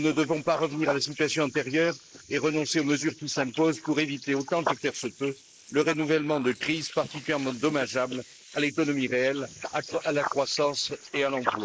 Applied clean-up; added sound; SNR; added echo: neural mask model Resemble Enhance denoiser.